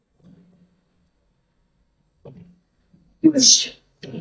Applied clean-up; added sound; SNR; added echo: neural mask model DeepFilterNet 3.